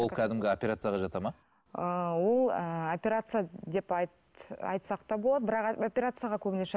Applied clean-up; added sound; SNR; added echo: none; none; none; none.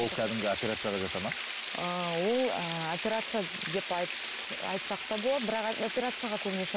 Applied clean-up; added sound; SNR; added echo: none; Water; 2 dB; none.